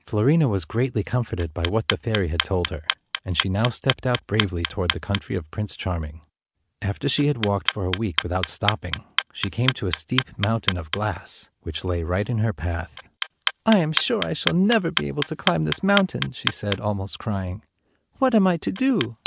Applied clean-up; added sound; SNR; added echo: none; Clock; 7 dB; none.